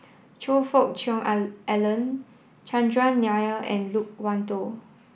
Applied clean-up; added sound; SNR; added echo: none; none; none; none.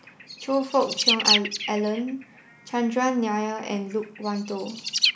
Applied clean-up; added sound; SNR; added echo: none; Bird; 2 dB; none.